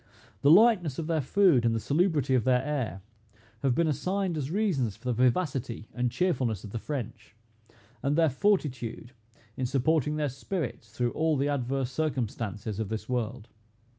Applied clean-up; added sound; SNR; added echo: none; none; none; none.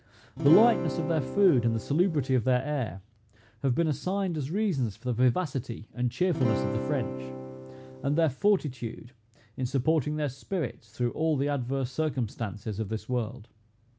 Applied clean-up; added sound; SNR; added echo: none; Acoustic guitar / Strum; 6 dB; none.